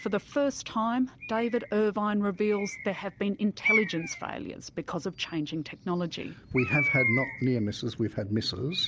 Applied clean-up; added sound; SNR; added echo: none; Bird; 6 dB; none.